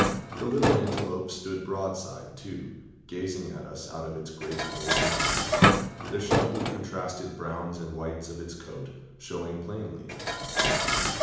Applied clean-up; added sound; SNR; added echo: none; Dishes, pots, and pans; -4 dB; reverberation time 1.0 s.